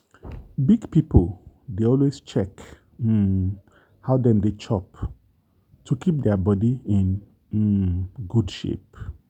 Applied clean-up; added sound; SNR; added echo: none; none; none; none.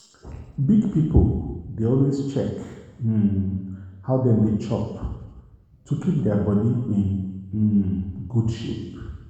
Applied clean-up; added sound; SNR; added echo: none; none; none; reverberation time 1.1 s.